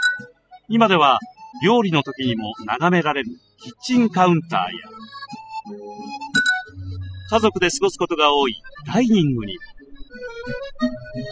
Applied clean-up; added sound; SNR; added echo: classical method spectral subtraction.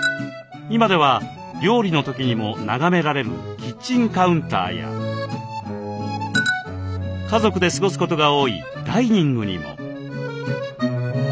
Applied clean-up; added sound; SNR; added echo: none; none; none; none.